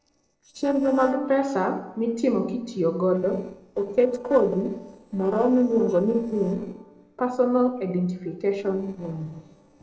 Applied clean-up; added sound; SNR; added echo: neural separator model SepFormer DNS4.